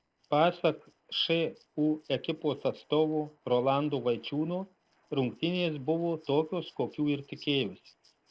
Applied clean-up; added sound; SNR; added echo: neural separator model SepFormer DNS4.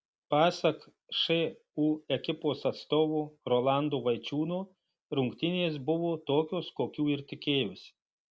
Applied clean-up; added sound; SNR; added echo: none; none; none; none.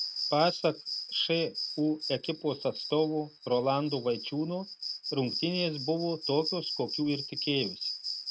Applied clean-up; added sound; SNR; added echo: neural mask model RNNoise.